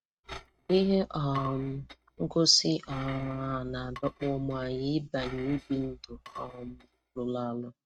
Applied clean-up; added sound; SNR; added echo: neural mask model RNNoise.